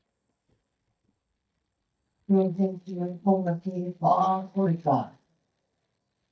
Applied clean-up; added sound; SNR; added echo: neural mask model DeepFilterNet 3.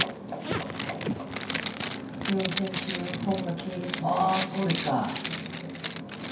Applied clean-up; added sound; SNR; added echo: none; Zipper (clothing); 1 dB; reverberation time 0.6 s.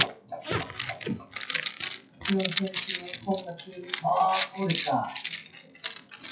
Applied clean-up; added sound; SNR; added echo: classical method WPE with log-MMSE.